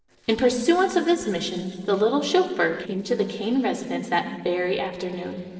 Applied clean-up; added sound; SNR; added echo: neural separator model SepFormer DNS4.